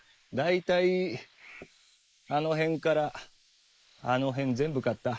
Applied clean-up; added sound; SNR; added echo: neural mask model Resemble Enhance denoiser.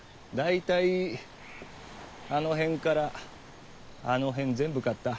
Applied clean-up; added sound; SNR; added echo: none; Waves, surf; 19 dB; none.